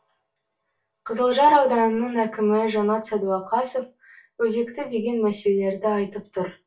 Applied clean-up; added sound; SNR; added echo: none; none; none; reverberation time 0.2 s.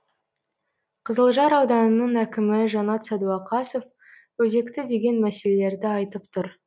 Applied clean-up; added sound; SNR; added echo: none; none; none; none.